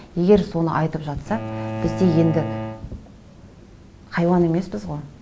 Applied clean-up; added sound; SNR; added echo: none; Bowed string instrument; 9 dB; none.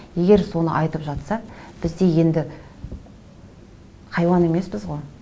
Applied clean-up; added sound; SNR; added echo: none; none; none; none.